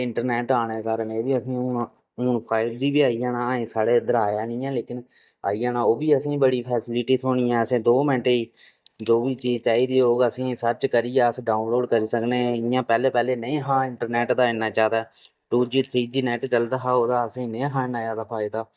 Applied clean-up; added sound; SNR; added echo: neural mask model DeepFilterNet 3.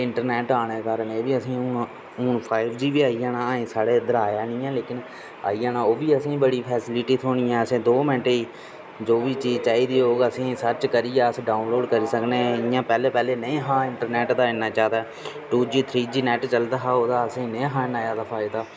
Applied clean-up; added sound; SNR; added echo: none; none; none; none.